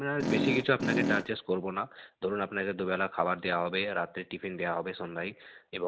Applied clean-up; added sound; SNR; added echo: none; Fart; -2 dB; none.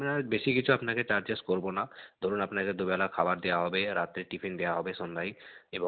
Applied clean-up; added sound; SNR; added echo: none; none; none; none.